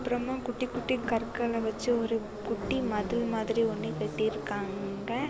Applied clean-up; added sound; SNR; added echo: none; Subway, metro, underground; 6 dB; none.